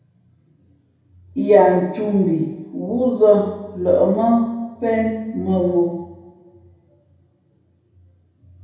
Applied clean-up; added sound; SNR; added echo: none; none; none; reverberation time 0.9 s.